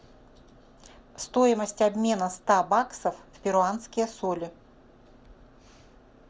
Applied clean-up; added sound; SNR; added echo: none; none; none; none.